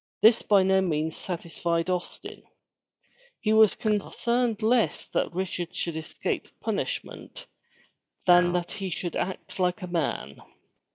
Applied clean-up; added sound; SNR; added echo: neural mask model DeepFilterNet 3.